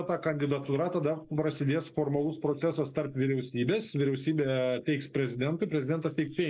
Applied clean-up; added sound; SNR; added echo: neural mask model Resemble Enhance denoiser.